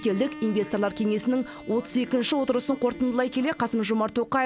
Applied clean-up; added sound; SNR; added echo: none; Bowed string instrument; 18 dB; none.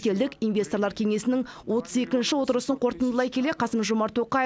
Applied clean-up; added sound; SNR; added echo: none; none; none; none.